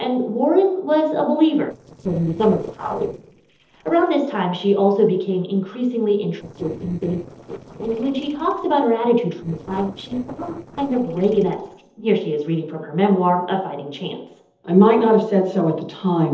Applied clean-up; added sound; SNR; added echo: neural separator model SepFormer DNS4.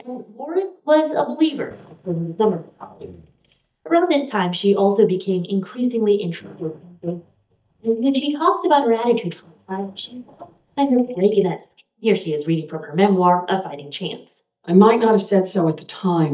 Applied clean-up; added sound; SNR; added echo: neural mask model DeepFilterNet 3.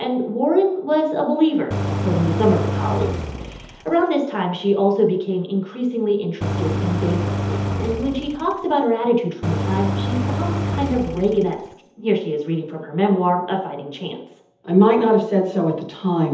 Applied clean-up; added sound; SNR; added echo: none; Engine; 4 dB; reverberation time 0.8 s.